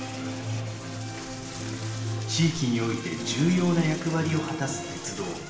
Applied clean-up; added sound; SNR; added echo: none; Toilet flush / Door; 14 dB; reverberation time 2.4 s.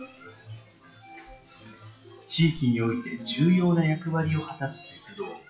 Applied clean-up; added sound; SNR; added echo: classical method WPE with log-MMSE.